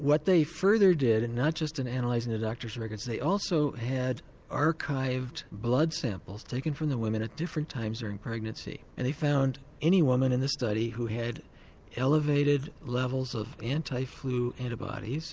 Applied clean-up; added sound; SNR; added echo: none; none; none; none.